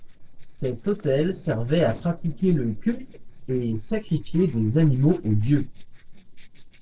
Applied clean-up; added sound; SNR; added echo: neural separator model SepFormer DNS4.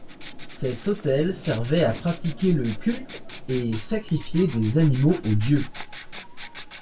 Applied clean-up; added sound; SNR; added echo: none; Writing; 15 dB; reverberation time 0.1 s.